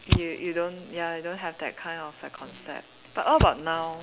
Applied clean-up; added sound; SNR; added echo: none; Fire; 3 dB; none.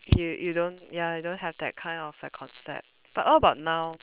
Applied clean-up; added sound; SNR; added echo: neural separator model SepFormer WHAM!.